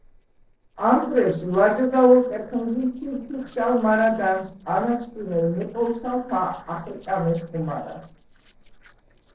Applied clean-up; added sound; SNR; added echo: neural separator model SepFormer DNS4.